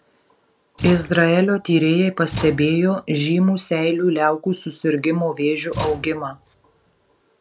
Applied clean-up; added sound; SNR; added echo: none; Slam / Tools; 15 dB; none.